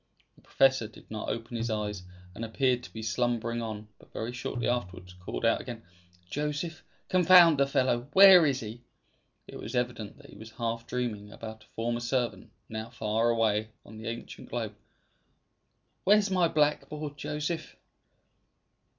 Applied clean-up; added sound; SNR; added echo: none; Tabla; 13 dB; none.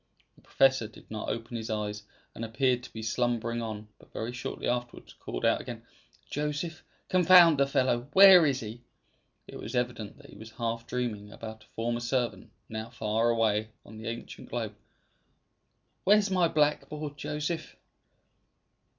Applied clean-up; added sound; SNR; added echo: none; none; none; none.